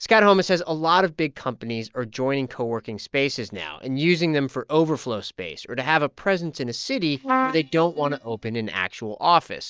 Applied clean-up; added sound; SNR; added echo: neural mask model DeepFilterNet 3.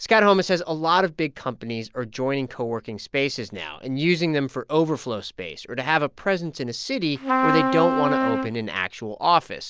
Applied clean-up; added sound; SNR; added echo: none; Trumpet; 0 dB; none.